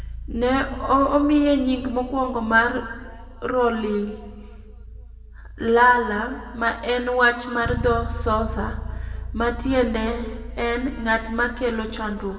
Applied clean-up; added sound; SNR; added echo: none; Bass guitar; 11 dB; reverberation time 1.7 s.